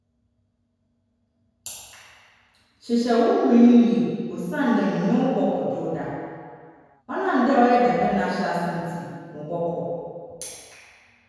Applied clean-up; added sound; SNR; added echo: none; none; none; reverberation time 1.9 s.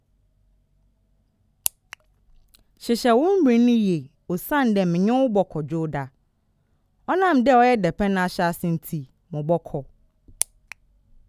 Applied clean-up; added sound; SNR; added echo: none; none; none; none.